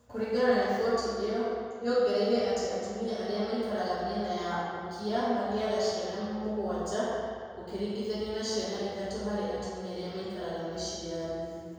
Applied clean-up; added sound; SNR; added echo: none; none; none; reverberation time 1.9 s.